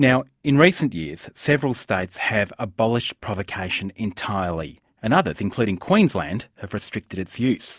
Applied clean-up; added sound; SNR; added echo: none; none; none; none.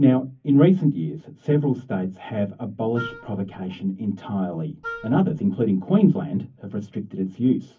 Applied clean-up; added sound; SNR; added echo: none; Wind instrument, woodwind instrument; 15 dB; reverberation time 0.3 s.